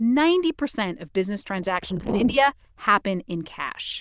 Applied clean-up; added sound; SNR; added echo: neural diffusion model UNIVERSE++.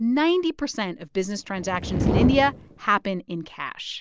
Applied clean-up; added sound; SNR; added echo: none; Fire; 2 dB; none.